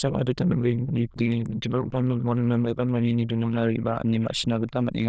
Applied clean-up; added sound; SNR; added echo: neural diffusion model UNIVERSE++.